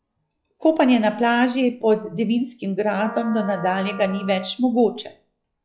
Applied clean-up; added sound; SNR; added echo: classical method log-MMSE.